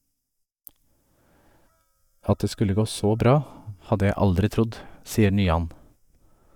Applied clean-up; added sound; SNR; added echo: neural mask model DeepFilterNet 3.